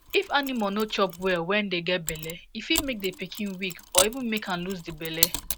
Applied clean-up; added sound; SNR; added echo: none; Mechanisms; 5 dB; none.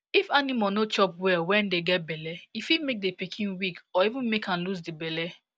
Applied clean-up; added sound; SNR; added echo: none; none; none; none.